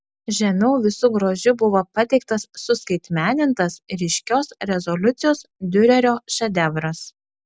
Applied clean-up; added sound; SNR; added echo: none; none; none; none.